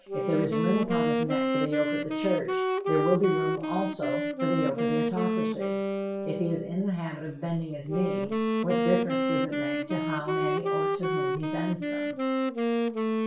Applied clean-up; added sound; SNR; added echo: none; Wind instrument, woodwind instrument; -3 dB; reverberation time 0.3 s.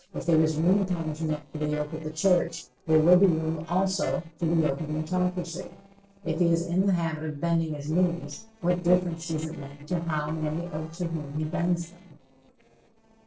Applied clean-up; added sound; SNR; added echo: neural separator model SepFormer DNS4.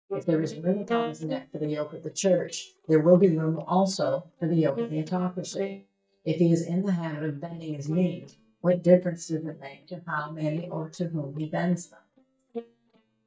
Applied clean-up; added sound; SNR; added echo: neural mask model DeepFilterNet 3.